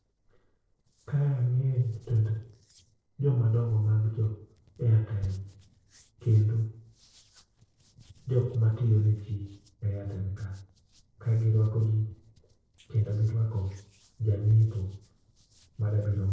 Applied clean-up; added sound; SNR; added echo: neural separator model SepFormer DNS4.